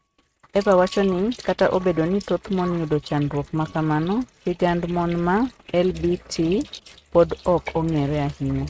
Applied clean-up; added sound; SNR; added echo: neural mask model RNNoise.